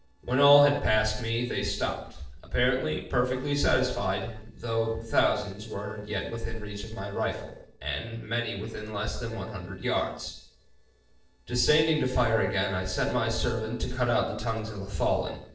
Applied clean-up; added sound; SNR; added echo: neural separator model SepFormer DNS4.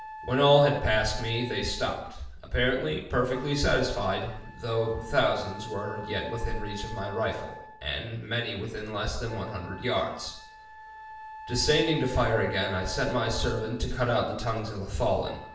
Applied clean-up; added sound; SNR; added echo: none; Wind instrument, woodwind instrument; 16 dB; reverberation time 0.7 s.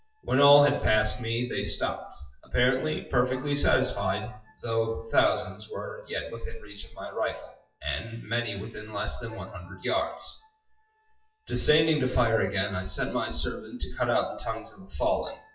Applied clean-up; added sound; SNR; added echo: classical method WPE with log-MMSE.